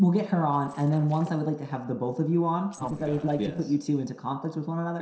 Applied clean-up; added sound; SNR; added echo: neural separator model SepFormer DNS4.